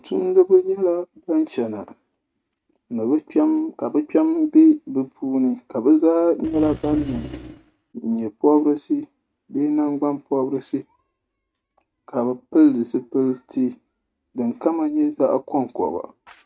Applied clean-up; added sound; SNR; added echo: neural mask model RNNoise.